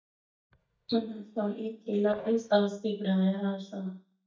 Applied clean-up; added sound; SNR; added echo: neural mask model DeepFilterNet 3.